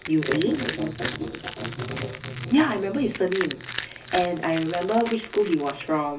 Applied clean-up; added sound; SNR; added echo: none; Crushing; 11 dB; reverberation time 0.4 s.